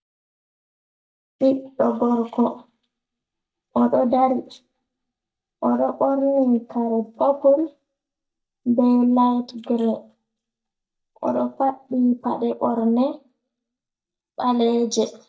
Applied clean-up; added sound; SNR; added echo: neural mask model DeepFilterNet 3.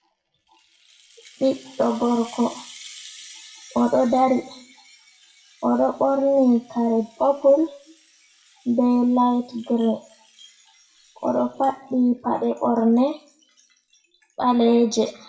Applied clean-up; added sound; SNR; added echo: classical method WPE with log-MMSE.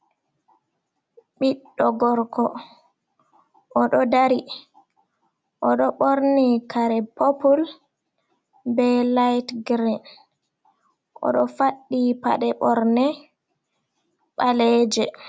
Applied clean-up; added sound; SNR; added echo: none; none; none; none.